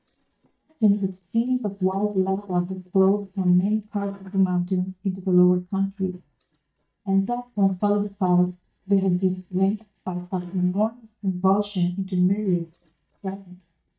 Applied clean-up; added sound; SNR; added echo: neural mask model DeepFilterNet 3.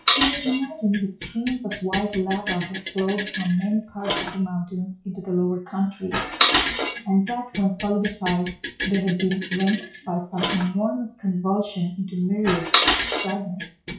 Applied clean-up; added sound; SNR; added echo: classical method WPE with log-MMSE.